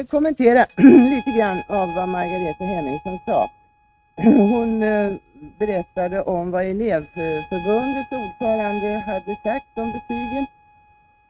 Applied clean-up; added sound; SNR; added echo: neural mask model RNNoise.